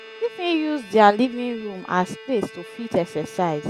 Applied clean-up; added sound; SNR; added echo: none; Bowed string instrument; 18 dB; none.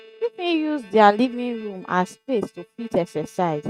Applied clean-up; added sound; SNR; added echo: neural mask model RNNoise.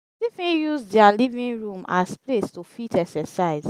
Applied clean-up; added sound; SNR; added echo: none; none; none; none.